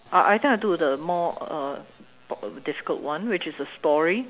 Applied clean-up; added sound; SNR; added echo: none; none; none; none.